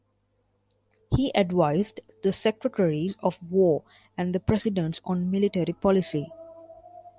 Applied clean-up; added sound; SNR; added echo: none; none; none; none.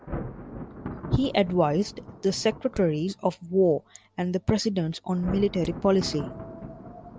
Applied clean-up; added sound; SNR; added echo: none; Hammer + Thunder; 13 dB; none.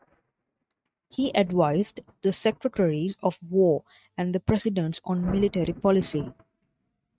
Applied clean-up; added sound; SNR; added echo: neural mask model RNNoise.